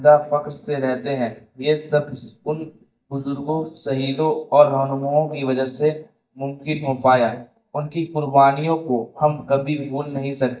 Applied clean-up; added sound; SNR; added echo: neural mask model DeepFilterNet 3.